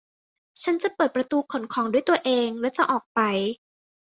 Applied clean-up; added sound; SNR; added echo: none; none; none; none.